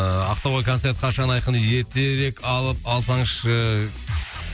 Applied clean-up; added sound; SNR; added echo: none; none; none; none.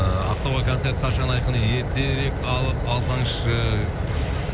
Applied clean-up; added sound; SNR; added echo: none; Fire; 1 dB; none.